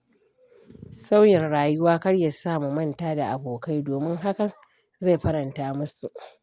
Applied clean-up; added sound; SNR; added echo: none; none; none; none.